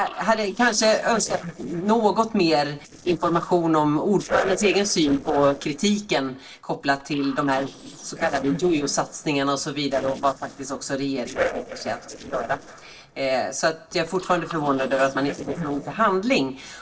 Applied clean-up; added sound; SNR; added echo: neural separator model SepFormer DNS4.